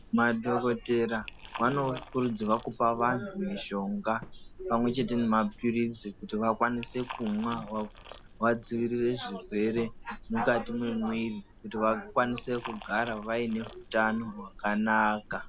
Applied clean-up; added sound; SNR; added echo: none; Liquid; 17 dB; none.